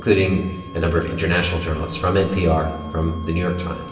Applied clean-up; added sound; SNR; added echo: none; Wind instrument, woodwind instrument; 19 dB; reverberation time 1.0 s.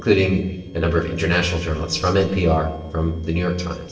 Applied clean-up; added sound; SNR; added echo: neural separator model SepFormer DNS4.